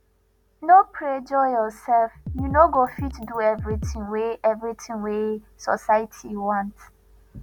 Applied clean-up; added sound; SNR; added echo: none; Drum kit; 8 dB; none.